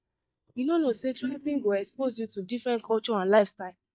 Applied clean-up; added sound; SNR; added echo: neural mask model DeepFilterNet 3.